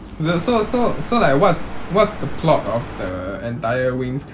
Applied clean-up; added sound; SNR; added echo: none; Cricket; 7 dB; none.